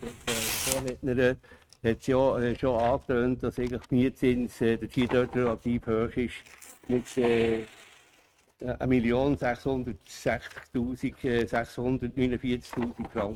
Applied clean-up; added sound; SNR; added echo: neural mask model RNNoise.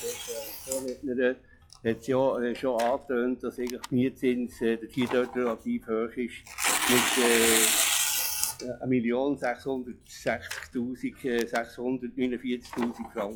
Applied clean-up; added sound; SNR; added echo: classical method log-MMSE.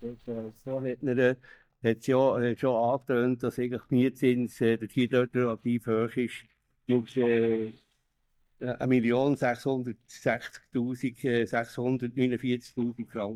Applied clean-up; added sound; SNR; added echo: neural mask model DeepFilterNet 3.